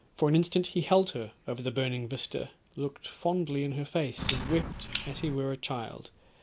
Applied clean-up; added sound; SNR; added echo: none; Clock; 4 dB; none.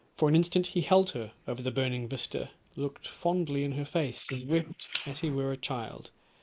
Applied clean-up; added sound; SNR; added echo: neural mask model Resemble Enhance denoiser.